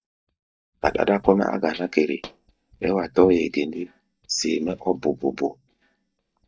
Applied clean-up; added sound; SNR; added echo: neural mask model DeepFilterNet 3.